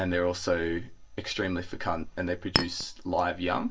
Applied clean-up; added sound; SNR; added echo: none; Chink, clink; 1 dB; reverberation time 0.1 s.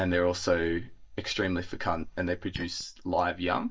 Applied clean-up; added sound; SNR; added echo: neural mask model DeepFilterNet 3.